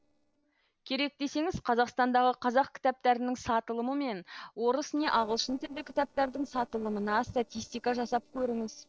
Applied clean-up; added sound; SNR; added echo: neural separator model SepFormer DNS4.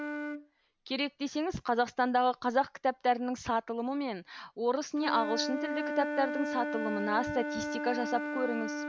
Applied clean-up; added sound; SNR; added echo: none; Wind instrument, woodwind instrument; 6 dB; none.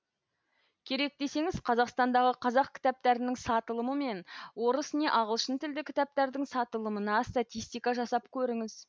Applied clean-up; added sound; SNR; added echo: none; none; none; none.